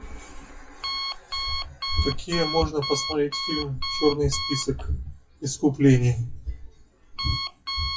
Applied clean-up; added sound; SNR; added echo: classical method WPE with log-MMSE.